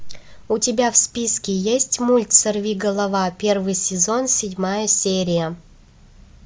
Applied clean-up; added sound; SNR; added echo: none; none; none; none.